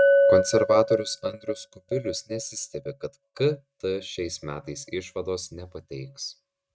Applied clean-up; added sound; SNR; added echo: neural mask model RNNoise.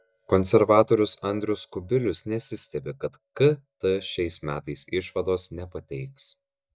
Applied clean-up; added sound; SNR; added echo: neural mask model DeepFilterNet 3.